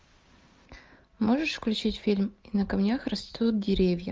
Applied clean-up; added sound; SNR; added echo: none; none; none; none.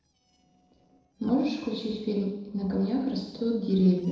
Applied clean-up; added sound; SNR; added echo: neural separator model SepFormer DNS4.